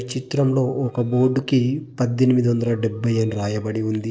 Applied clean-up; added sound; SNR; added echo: neural separator model SepFormer DNS4.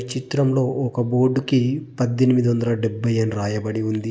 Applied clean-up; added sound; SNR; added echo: none; none; none; none.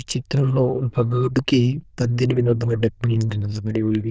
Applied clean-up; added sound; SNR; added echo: neural diffusion model UNIVERSE++.